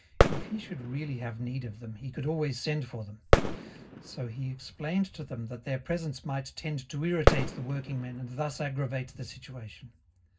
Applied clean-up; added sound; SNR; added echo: none; Fireworks; -4 dB; reverberation time 0.4 s.